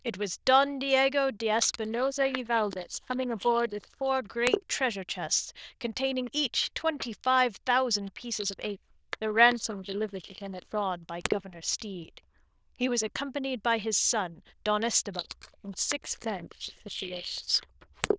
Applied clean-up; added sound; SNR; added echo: neural diffusion model UNIVERSE++.